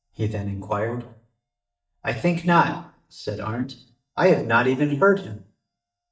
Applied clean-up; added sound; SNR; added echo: neural mask model DeepFilterNet 3.